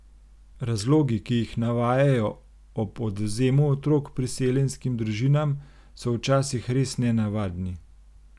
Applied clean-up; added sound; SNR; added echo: none; none; none; none.